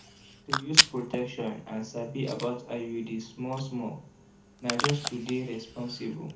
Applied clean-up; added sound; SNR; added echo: none; Packing tape, duct tape / Tearing; -1 dB; reverberation time 0.4 s.